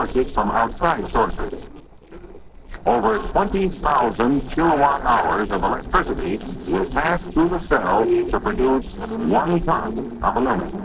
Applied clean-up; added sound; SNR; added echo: neural separator model SepFormer DNS4.